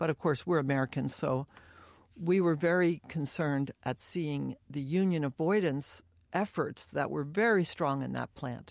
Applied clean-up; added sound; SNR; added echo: none; none; none; none.